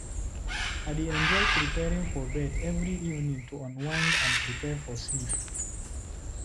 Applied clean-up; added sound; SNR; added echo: none; Bird; -4 dB; none.